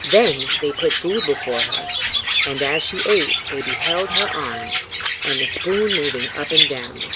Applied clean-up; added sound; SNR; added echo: none; Chirp, tweet; -1 dB; none.